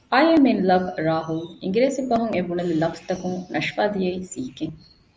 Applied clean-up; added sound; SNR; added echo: none; none; none; none.